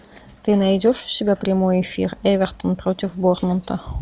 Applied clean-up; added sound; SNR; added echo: none; none; none; none.